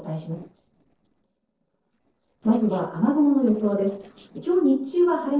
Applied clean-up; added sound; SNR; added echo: neural separator model SepFormer DNS4.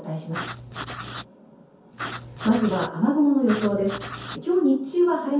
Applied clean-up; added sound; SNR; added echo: none; Writing; 11 dB; reverberation time 0.6 s.